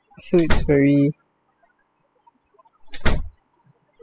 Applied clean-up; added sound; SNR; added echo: classical method spectral subtraction.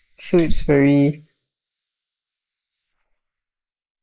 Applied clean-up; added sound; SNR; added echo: neural mask model Resemble Enhance denoiser.